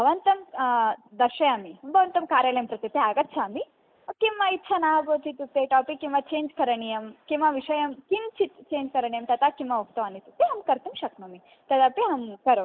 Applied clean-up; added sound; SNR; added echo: neural mask model Resemble Enhance denoiser.